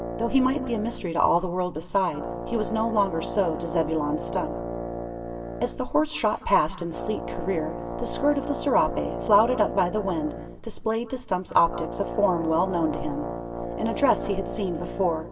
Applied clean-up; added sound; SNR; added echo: none; Brass instrument; 8 dB; reverberation time 1.8 s.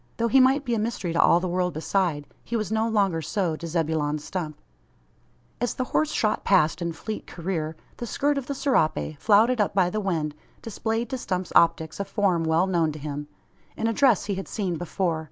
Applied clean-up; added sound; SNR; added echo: none; none; none; none.